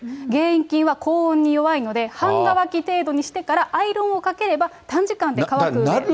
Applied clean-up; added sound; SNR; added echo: none; none; none; none.